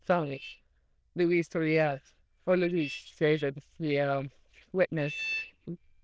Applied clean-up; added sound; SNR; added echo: neural diffusion model UNIVERSE++.